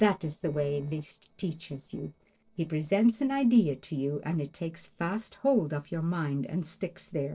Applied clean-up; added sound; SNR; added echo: neural separator model SepFormer DNS4.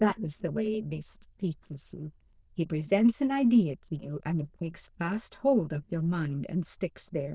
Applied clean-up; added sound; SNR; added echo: neural diffusion model UNIVERSE++.